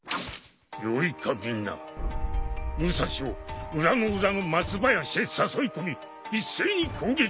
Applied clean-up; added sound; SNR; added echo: none; Boom; 4 dB; none.